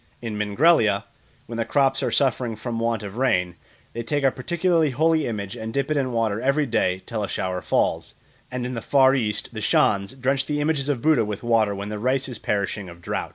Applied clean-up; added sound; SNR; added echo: none; none; none; none.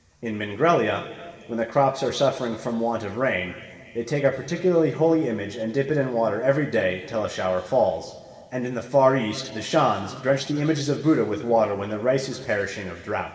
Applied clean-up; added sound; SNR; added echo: none; none; none; reverberation time 2.2 s.